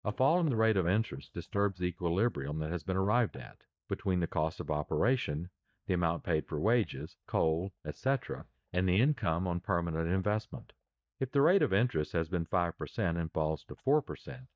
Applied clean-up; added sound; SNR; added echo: neural mask model DeepFilterNet 3.